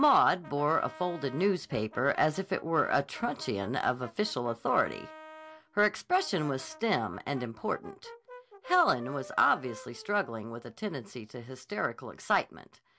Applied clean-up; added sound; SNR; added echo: none; Brass instrument; 20 dB; none.